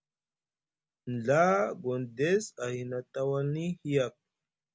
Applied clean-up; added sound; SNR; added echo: none; none; none; none.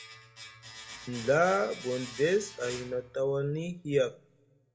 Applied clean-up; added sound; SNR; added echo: none; Domestic sounds, home sounds; 17 dB; reverberation time 0.3 s.